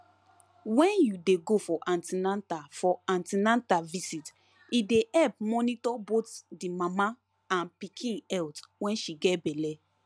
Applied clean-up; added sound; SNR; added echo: none; none; none; none.